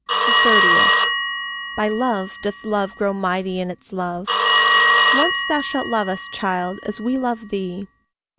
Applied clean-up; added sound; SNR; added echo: none; Telephone; -4 dB; none.